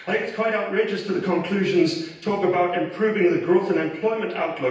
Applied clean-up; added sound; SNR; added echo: none; none; none; reverberation time 0.9 s.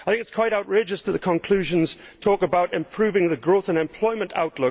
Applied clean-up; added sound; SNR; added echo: none; none; none; none.